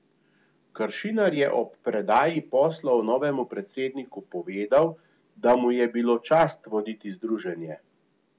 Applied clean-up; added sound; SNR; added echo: none; none; none; none.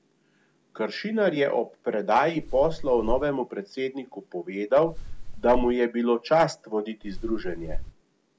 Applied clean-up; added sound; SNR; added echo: none; Wind; 4 dB; none.